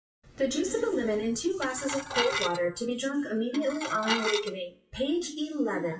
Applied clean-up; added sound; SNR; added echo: classical method WPE with log-MMSE.